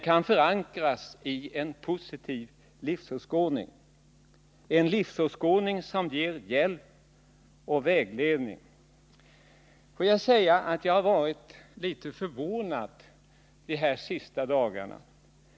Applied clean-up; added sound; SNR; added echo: none; none; none; none.